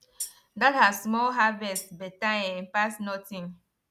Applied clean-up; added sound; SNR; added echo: none; Tambourine; 13 dB; none.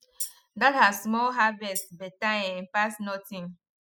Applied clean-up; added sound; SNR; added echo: classical method spectral subtraction.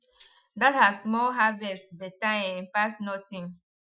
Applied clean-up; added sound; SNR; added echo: classical method Wiener filter.